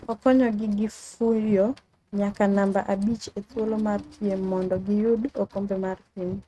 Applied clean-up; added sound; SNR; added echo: neural mask model RNNoise.